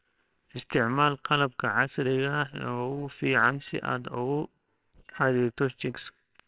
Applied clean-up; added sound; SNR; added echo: neural separator model SepFormer WHAMR!.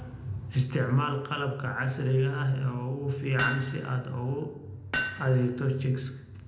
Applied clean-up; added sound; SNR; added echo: none; Hammer; 8 dB; reverberation time 0.8 s.